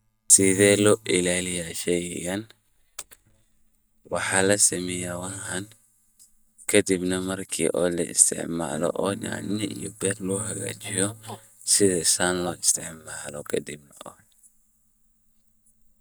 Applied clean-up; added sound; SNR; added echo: neural mask model DeepFilterNet 3.